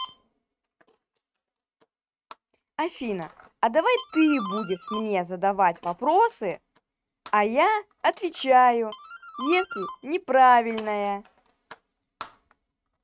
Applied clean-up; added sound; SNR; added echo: neural mask model RNNoise.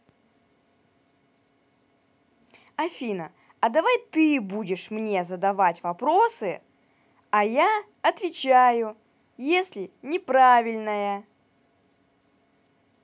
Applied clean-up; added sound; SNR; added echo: none; none; none; none.